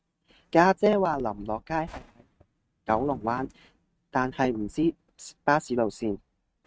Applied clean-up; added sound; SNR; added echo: neural mask model RNNoise.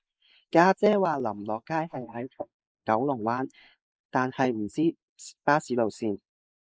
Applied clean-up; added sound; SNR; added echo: neural mask model Resemble Enhance denoiser.